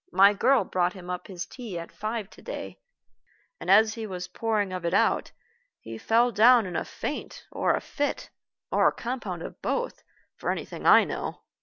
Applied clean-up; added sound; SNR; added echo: none; none; none; none.